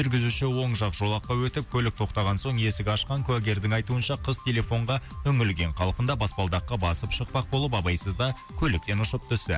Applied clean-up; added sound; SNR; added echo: none; none; none; none.